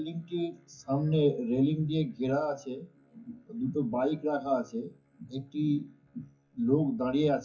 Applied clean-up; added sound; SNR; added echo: classical method WPE with log-MMSE.